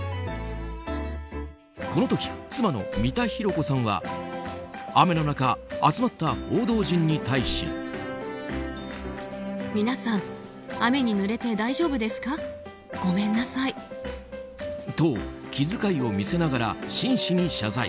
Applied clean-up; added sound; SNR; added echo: none; Breathing; 19 dB; none.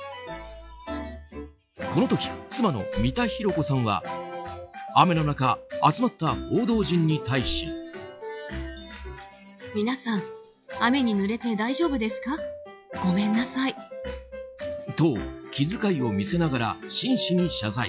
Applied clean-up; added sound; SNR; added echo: classical method log-MMSE.